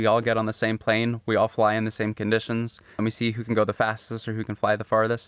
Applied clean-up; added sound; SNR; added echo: none; none; none; none.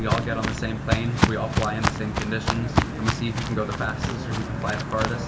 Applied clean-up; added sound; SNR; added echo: none; Walk, footsteps; -2 dB; reverberation time 1.7 s.